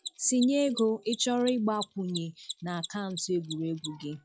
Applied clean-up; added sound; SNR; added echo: classical method log-MMSE.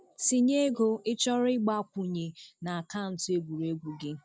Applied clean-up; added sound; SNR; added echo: none; none; none; none.